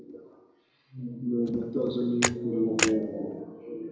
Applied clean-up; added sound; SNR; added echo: none; Camera; 3 dB; reverberation time 1.0 s.